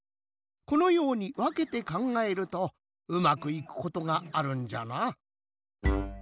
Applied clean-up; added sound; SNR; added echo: none; none; none; none.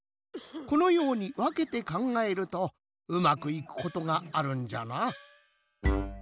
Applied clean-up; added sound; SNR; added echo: none; Cough + Gong; 19 dB; none.